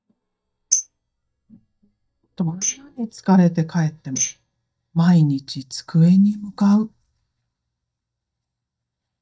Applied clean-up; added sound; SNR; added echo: neural mask model DeepFilterNet 3.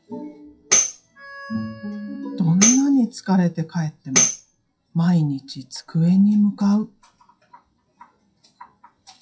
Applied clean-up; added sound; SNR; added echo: classical method WPE with log-MMSE.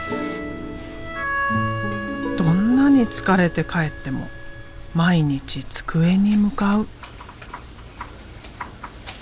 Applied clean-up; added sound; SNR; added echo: none; none; none; none.